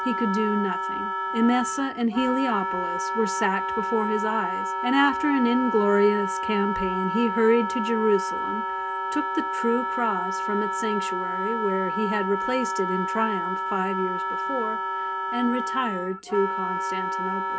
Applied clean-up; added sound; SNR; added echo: none; Wind instrument, woodwind instrument; 2 dB; reverberation time 0.3 s.